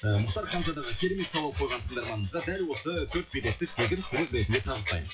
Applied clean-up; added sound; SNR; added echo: classical method WPE with log-MMSE.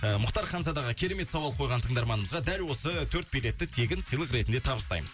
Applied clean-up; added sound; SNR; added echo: none; none; none; none.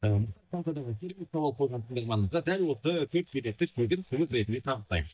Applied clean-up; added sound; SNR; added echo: neural mask model DeepFilterNet 3.